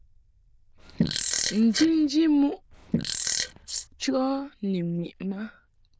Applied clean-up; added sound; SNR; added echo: neural diffusion model UNIVERSE++.